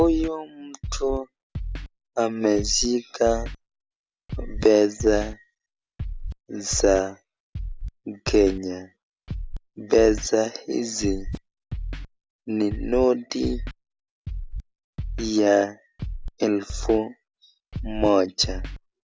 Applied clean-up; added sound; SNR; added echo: none; Scratching (performance technique); 9 dB; none.